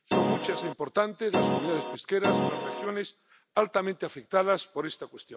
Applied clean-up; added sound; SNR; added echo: none; Keyboard (musical); -2 dB; none.